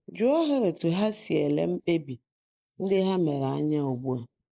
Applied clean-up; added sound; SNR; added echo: neural mask model Resemble Enhance denoiser.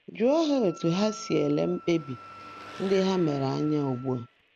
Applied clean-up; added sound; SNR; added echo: none; Wind instrument, woodwind instrument + Car passing by / Traffic noise, roadway noise / Engine; 18 dB; none.